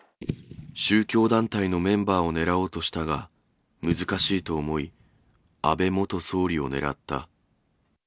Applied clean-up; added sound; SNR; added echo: none; Fireworks / Boom; 16 dB; none.